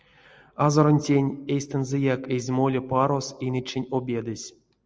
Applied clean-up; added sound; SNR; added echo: none; none; none; none.